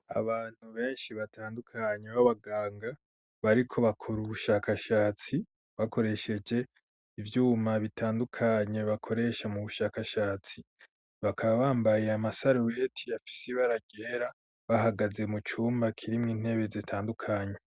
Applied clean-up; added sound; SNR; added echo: none; none; none; none.